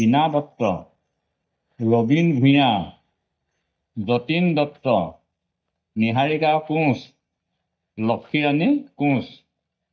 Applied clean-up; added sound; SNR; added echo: neural mask model DeepFilterNet 3.